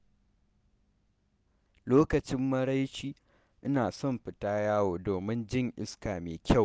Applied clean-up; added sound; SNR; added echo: none; none; none; none.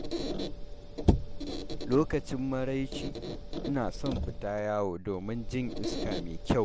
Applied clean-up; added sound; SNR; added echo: none; Squeak; 1 dB; none.